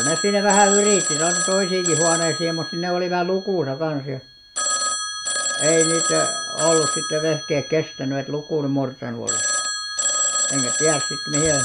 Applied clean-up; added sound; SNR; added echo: none; Telephone; 2 dB; none.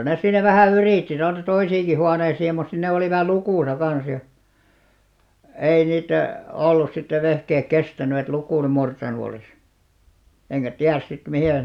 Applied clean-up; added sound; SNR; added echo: none; none; none; none.